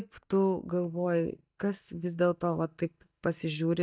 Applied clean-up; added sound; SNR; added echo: neural mask model DeepFilterNet 3.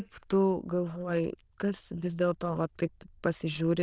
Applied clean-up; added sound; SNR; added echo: neural diffusion model UNIVERSE++.